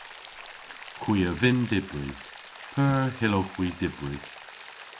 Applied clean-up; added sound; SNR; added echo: none; Bell + Rain; 12 dB; none.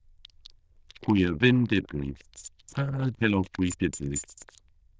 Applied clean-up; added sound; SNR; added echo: neural diffusion model UNIVERSE++.